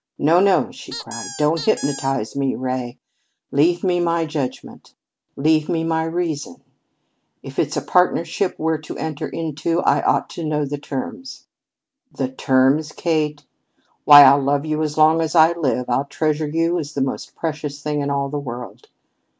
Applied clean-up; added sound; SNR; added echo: none; Squeak; 12 dB; none.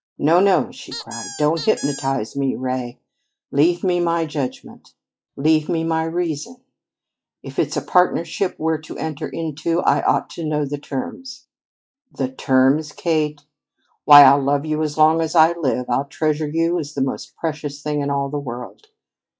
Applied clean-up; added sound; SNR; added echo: classical method log-MMSE.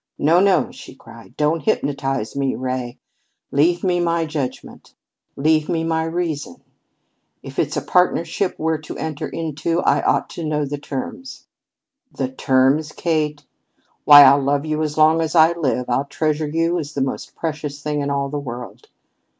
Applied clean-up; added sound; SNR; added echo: none; none; none; none.